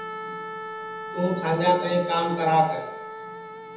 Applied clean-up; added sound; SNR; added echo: none; Wind instrument, woodwind instrument; 9 dB; reverberation time 1.1 s.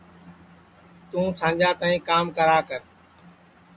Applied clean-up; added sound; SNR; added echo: none; none; none; none.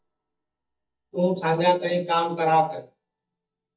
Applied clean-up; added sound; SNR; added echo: neural mask model DeepFilterNet 3.